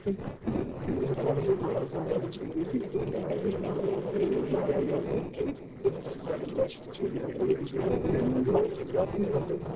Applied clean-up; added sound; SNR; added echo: neural separator model SepFormer DNS4.